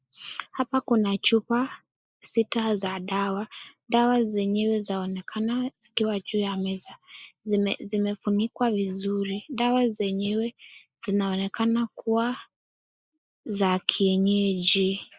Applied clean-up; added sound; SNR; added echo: neural mask model Resemble Enhance denoiser.